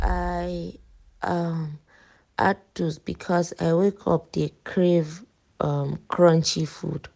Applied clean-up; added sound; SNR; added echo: none; Bass drum; 14 dB; none.